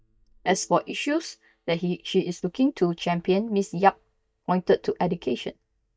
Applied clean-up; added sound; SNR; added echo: neural mask model DeepFilterNet 3.